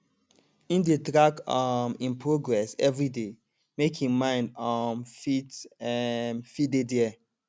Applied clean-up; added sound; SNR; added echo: none; none; none; none.